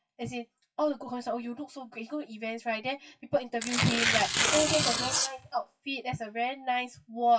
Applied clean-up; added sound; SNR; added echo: classical method WPE with log-MMSE.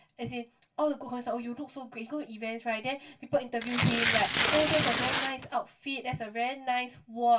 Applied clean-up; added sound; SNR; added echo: none; Tearing; -4 dB; reverberation time 0.2 s.